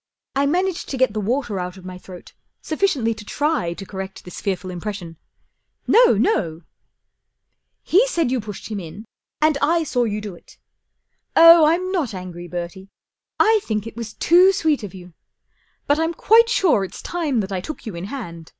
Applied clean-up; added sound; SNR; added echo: none; none; none; none.